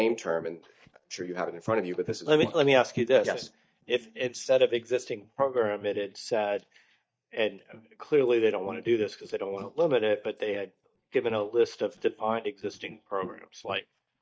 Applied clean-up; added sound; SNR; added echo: neural mask model DeepFilterNet 3.